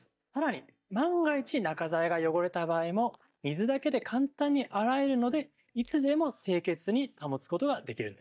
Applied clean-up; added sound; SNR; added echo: neural mask model DeepFilterNet 3.